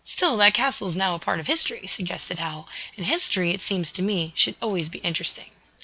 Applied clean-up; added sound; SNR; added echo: none; none; none; none.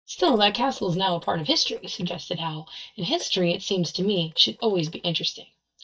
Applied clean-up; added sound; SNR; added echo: neural mask model DeepFilterNet 3.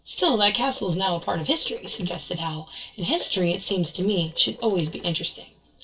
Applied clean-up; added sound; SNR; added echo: neural separator model SepFormer DNS4.